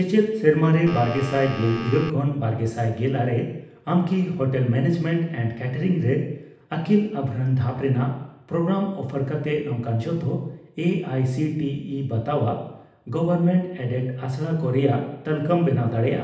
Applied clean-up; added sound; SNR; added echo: none; Telephone; 11 dB; reverberation time 0.8 s.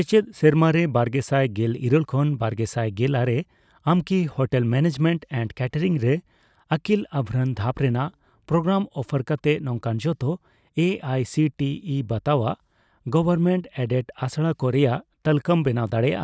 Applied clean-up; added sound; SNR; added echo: none; none; none; none.